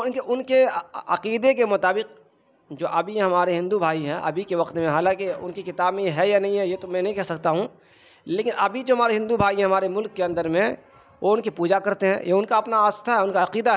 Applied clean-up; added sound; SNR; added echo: none; none; none; none.